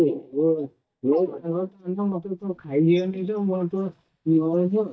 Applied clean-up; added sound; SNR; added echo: neural mask model DeepFilterNet 3.